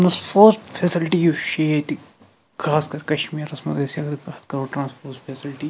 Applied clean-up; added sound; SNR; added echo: none; none; none; none.